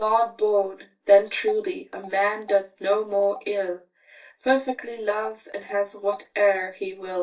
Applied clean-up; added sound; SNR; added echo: neural mask model DeepFilterNet 3.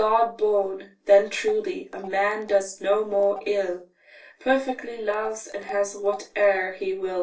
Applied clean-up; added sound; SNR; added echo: neural separator model SepFormer DNS4.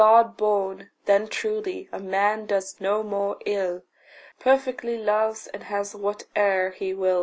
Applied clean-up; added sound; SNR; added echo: none; none; none; none.